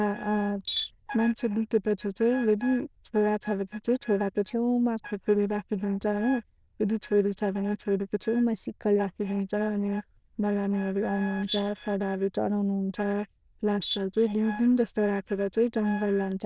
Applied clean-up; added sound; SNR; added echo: neural diffusion model UNIVERSE++.